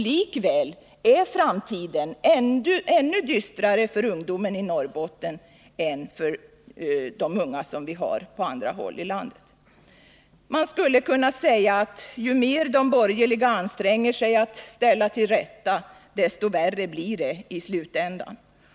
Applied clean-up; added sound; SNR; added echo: none; none; none; none.